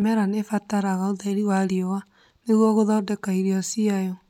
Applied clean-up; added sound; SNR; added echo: none; none; none; none.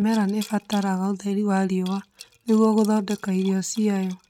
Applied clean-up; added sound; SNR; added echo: neural mask model RNNoise.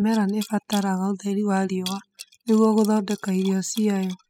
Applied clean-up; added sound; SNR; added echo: classical method spectral subtraction.